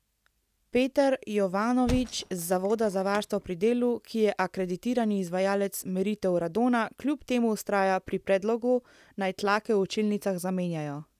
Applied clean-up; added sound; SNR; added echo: none; Thump, thud; 12 dB; none.